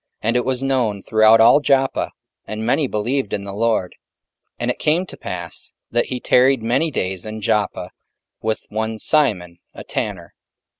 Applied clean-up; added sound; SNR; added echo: none; none; none; none.